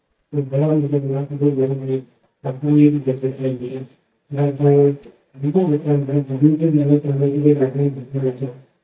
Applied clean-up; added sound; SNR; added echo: neural mask model DeepFilterNet 3.